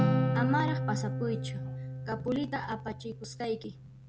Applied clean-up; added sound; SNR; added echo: none; Acoustic guitar; -2 dB; none.